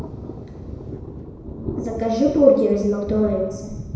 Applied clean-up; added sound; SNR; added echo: none; Thunder; 11 dB; reverberation time 1.0 s.